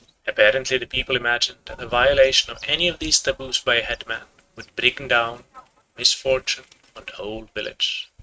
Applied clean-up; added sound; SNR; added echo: neural mask model RNNoise.